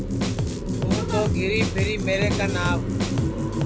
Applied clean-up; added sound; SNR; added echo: none; Car passing by + Drum kit; -5 dB; none.